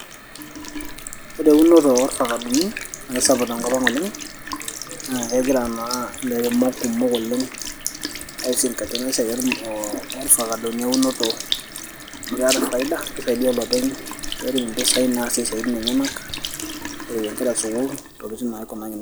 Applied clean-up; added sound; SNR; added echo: none; Sink (filling or washing) / Liquid; 8 dB; none.